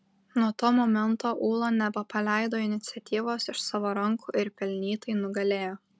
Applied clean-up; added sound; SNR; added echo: none; none; none; none.